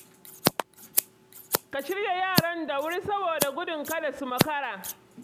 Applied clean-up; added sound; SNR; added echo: none; Scissors; 0 dB; none.